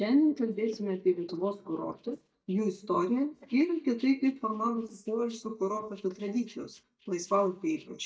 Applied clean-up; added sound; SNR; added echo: neural mask model DeepFilterNet 3.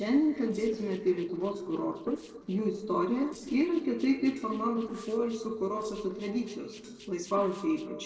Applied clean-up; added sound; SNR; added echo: neural separator model SepFormer DNS4.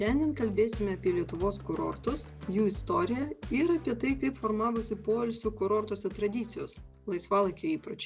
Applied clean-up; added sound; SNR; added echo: none; none; none; none.